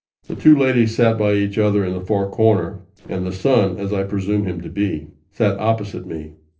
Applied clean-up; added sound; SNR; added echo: neural separator model SepFormer DNS4.